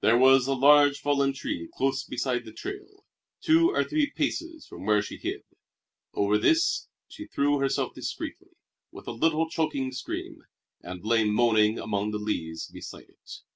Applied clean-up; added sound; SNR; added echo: none; none; none; none.